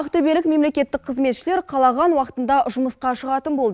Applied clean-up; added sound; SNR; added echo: none; none; none; none.